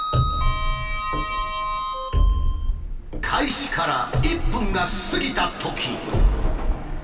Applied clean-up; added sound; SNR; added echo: none; Sliding door; 9 dB; reverberation time 2.4 s.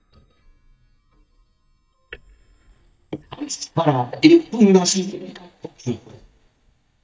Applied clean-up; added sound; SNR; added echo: neural mask model DeepFilterNet 3.